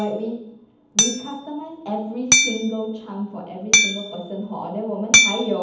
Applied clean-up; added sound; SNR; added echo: none; Hammer; -5 dB; reverberation time 0.8 s.